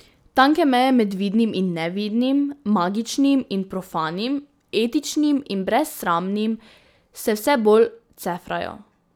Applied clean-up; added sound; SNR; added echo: none; none; none; none.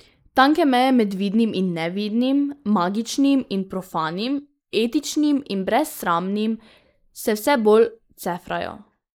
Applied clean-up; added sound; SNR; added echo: neural mask model Resemble Enhance denoiser.